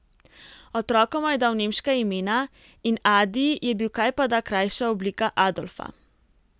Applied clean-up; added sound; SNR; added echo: none; none; none; none.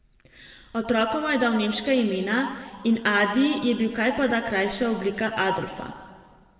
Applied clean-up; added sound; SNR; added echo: none; none; none; reverberation time 1.7 s.